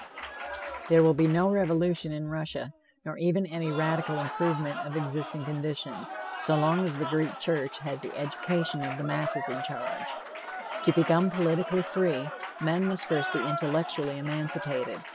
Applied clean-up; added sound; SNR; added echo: none; Applause / Cheering; 9 dB; none.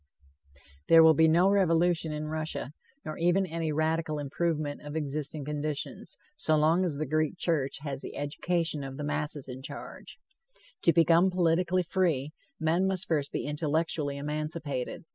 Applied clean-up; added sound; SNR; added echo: none; none; none; none.